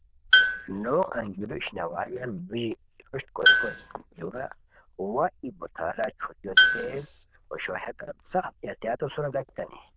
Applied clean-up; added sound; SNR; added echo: neural diffusion model UNIVERSE++.